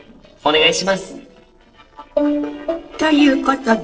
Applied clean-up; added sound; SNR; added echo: neural separator model SepFormer DNS4.